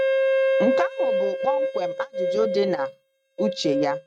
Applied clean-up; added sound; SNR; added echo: neural mask model RNNoise.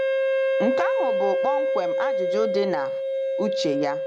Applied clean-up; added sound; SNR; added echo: none; Wind instrument, woodwind instrument; -5 dB; none.